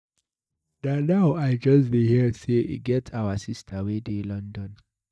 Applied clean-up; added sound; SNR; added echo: neural mask model DeepFilterNet 3.